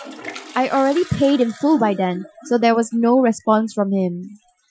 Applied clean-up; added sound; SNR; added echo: classical method Wiener filter.